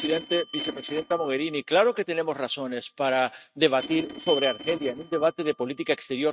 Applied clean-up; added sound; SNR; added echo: neural mask model RNNoise.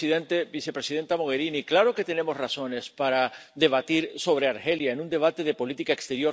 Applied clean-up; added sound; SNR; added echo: none; none; none; none.